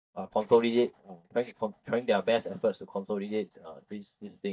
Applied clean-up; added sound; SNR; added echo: neural mask model DeepFilterNet 3.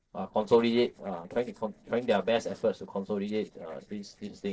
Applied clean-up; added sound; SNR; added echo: neural separator model SepFormer DNS4.